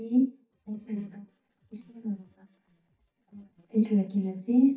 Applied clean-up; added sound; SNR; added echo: neural mask model DeepFilterNet 3.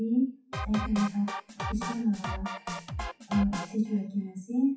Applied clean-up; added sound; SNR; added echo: classical method WPE with log-MMSE.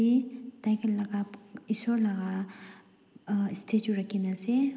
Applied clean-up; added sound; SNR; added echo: none; none; none; none.